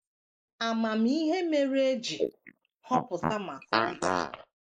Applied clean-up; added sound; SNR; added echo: neural mask model Resemble Enhance denoiser.